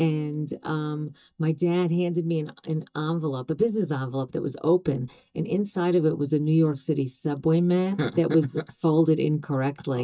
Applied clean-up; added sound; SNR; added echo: neural mask model DeepFilterNet 3.